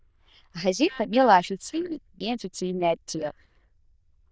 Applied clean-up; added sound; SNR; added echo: neural diffusion model UNIVERSE++.